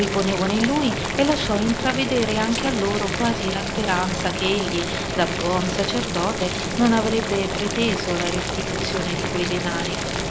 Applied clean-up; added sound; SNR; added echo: none; Boiling; 2 dB; none.